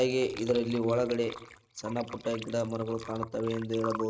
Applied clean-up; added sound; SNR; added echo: neural mask model RNNoise.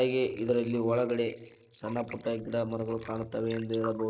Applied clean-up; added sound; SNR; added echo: neural mask model Resemble Enhance denoiser.